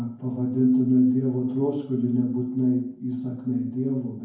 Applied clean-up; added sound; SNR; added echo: none; none; none; reverberation time 0.9 s.